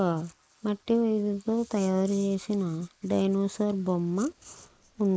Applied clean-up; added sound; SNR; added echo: neural mask model Resemble Enhance denoiser.